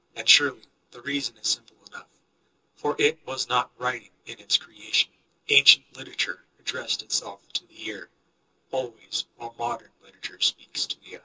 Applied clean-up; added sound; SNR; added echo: none; none; none; reverberation time 0.2 s.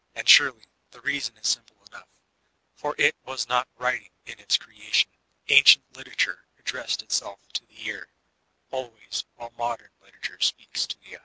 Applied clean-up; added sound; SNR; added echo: none; none; none; none.